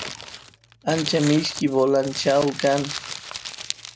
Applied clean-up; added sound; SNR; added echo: none; Crumpling, crinkling; 11 dB; none.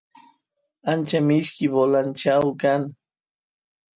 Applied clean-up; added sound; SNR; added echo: none; none; none; none.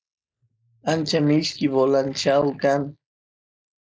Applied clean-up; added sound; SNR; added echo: neural mask model Resemble Enhance denoiser.